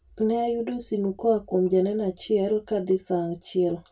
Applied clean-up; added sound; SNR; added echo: none; none; none; reverberation time 0.2 s.